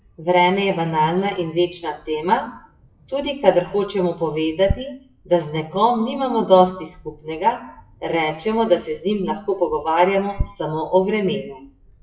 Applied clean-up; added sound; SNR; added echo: classical method WPE with log-MMSE.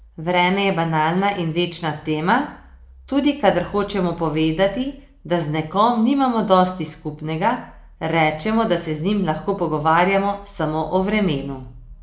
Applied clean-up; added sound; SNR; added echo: none; none; none; none.